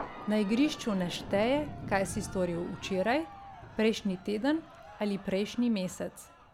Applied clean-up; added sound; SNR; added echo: none; Crowd + Thunder; 13 dB; none.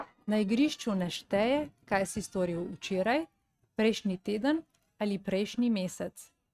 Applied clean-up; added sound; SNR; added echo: neural mask model RNNoise.